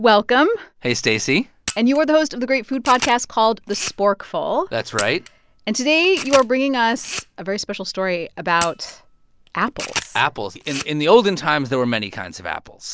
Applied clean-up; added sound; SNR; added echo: none; Camera; 14 dB; none.